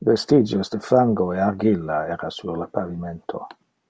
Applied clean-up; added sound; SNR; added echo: none; none; none; none.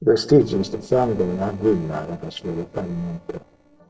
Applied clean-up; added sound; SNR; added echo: neural separator model SepFormer DNS4.